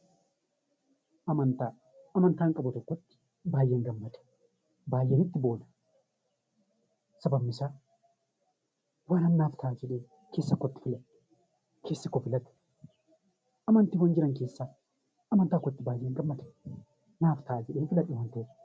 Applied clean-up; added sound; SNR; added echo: none; none; none; none.